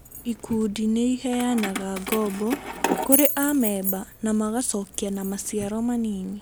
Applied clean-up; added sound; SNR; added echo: none; Keys jangling; 6 dB; none.